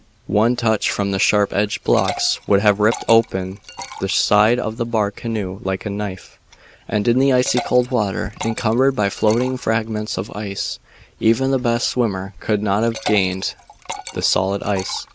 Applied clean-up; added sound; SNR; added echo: none; Liquid; 16 dB; none.